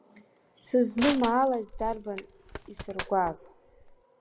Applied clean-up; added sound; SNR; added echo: none; Crushing; 11 dB; none.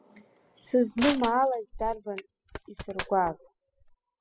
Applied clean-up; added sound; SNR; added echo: classical method spectral subtraction.